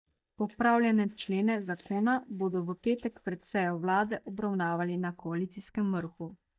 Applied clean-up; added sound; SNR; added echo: neural mask model DeepFilterNet 3.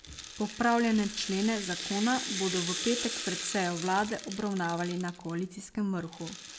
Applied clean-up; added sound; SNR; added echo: none; Rattle (instrument); 8 dB; none.